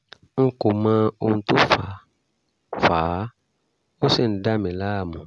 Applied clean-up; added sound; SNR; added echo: none; none; none; none.